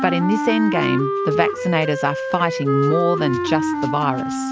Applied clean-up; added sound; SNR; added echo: none; Wind instrument, woodwind instrument; 1 dB; none.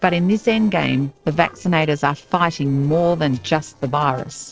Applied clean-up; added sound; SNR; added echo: neural separator model SepFormer DNS4.